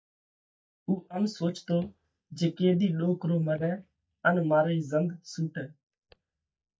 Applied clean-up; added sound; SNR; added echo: neural mask model DeepFilterNet 3.